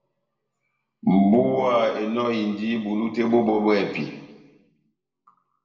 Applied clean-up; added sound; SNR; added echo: none; none; none; reverberation time 1.2 s.